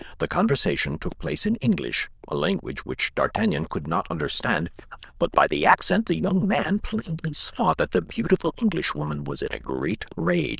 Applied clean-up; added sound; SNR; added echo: neural diffusion model UNIVERSE++.